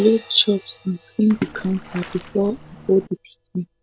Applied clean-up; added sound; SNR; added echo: none; Crash cymbal + Splash, splatter; 16 dB; none.